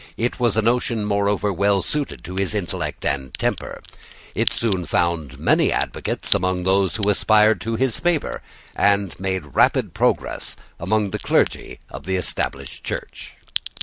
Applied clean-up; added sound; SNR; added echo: none; Crack; 17 dB; none.